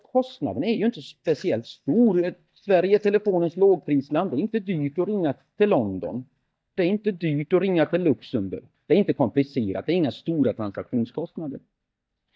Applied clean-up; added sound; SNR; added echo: neural mask model DeepFilterNet 3.